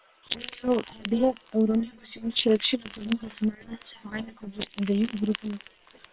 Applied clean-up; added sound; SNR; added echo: neural separator model SepFormer WHAM!.